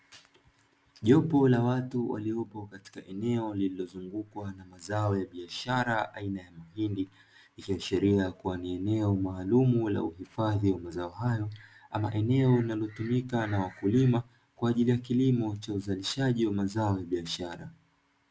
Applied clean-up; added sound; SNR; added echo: none; none; none; none.